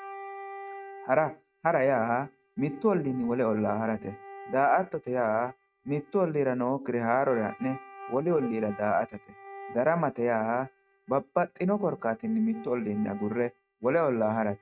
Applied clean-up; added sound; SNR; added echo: neural mask model RNNoise.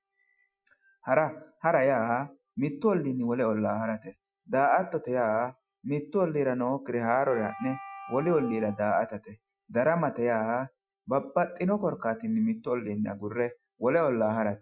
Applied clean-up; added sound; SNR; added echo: classical method Wiener filter.